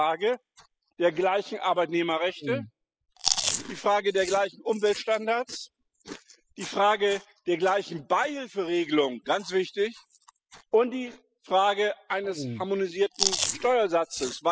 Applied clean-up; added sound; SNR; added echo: classical method spectral subtraction.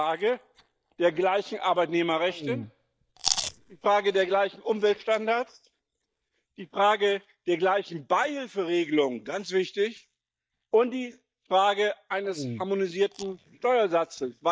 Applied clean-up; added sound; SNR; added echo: neural mask model DeepFilterNet 3.